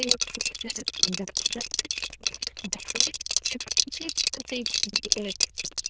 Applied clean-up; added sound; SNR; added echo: neural diffusion model UNIVERSE++.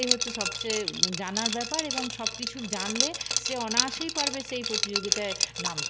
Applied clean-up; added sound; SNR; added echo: none; Liquid; -4 dB; none.